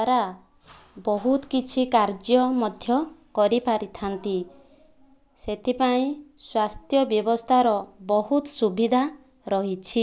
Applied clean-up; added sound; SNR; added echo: none; none; none; none.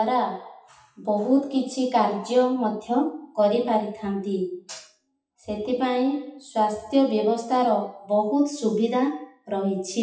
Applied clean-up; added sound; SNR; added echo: classical method WPE with log-MMSE.